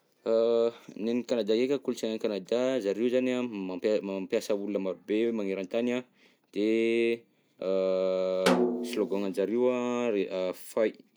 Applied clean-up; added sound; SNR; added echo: none; Snare drum; 4 dB; none.